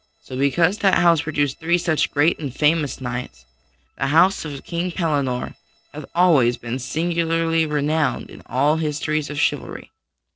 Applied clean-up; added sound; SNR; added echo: neural separator model SepFormer DNS4.